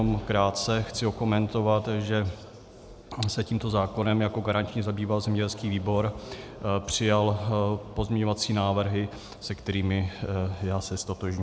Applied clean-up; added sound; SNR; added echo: none; none; none; none.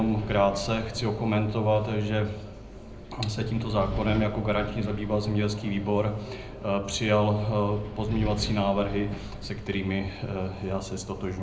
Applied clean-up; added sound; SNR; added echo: none; Wind; 11 dB; reverberation time 0.5 s.